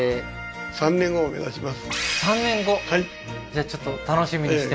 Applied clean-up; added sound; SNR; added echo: none; none; none; none.